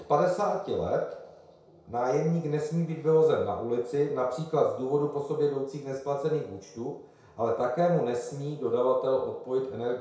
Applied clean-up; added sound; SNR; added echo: none; none; none; reverberation time 0.6 s.